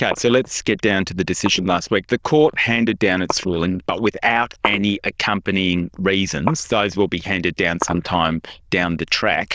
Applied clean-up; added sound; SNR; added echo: neural diffusion model UNIVERSE++.